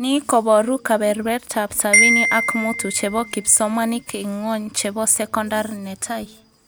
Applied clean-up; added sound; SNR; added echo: none; Marimba, xylophone; 2 dB; none.